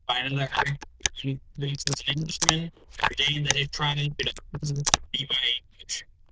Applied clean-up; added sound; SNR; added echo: neural diffusion model UNIVERSE++.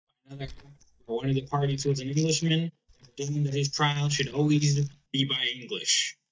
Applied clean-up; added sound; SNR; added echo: neural mask model DeepFilterNet 3.